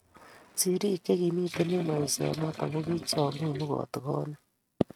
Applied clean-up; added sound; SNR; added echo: neural mask model RNNoise.